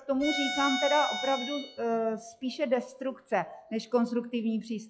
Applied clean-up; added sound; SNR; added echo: classical method log-MMSE.